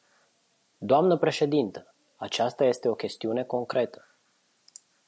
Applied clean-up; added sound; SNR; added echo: none; none; none; none.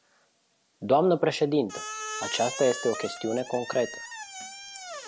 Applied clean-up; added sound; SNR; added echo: none; Squeak; 11 dB; none.